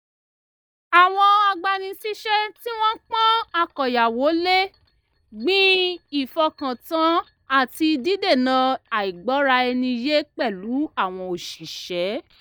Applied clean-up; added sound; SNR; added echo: neural mask model DeepFilterNet 3.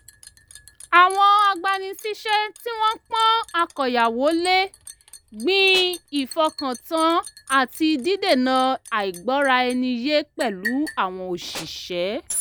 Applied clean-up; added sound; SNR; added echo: none; Liquid + Tools; 17 dB; none.